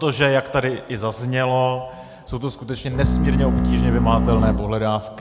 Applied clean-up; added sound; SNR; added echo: none; Bowed string instrument; -2 dB; none.